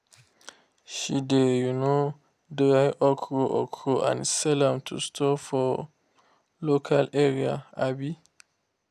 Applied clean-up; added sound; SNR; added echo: none; none; none; none.